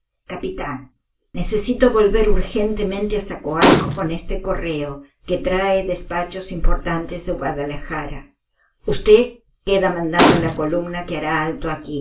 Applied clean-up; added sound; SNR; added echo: none; Gunshot, gunfire; -1 dB; reverberation time 0.3 s.